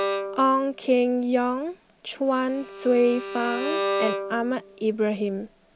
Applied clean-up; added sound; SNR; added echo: none; Bowed string instrument; 7 dB; none.